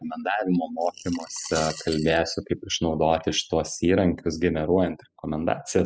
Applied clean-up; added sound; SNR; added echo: classical method spectral subtraction.